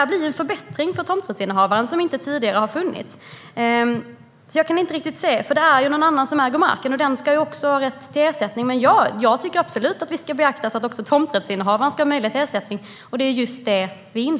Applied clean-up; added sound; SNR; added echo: none; none; none; none.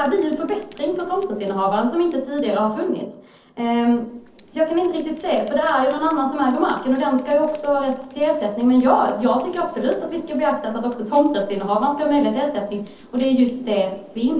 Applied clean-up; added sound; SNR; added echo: neural separator model SepFormer DNS4.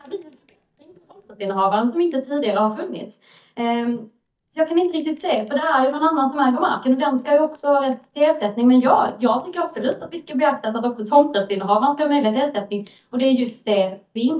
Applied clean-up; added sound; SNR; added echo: neural mask model DeepFilterNet 3.